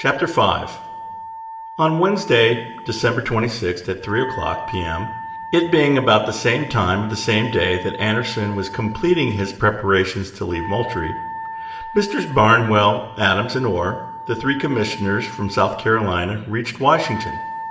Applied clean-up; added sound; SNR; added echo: none; Wind instrument, woodwind instrument; 13 dB; reverberation time 1.0 s.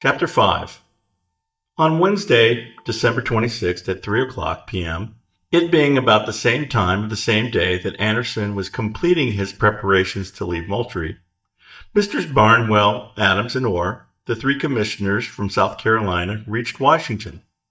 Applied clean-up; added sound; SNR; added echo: neural mask model DeepFilterNet 3.